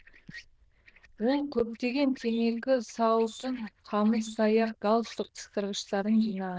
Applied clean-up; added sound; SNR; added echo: neural diffusion model UNIVERSE++.